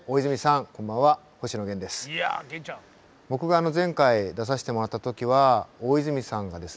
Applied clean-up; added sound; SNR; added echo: none; none; none; none.